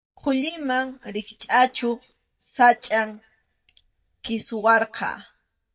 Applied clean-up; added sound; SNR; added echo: neural mask model DeepFilterNet 3.